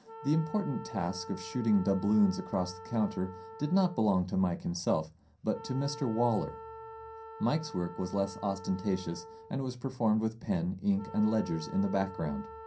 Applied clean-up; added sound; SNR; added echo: none; Wind instrument, woodwind instrument; 15 dB; reverberation time 0.3 s.